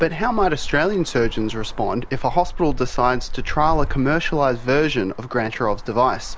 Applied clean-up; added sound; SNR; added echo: none; Traffic noise, roadway noise; 5 dB; none.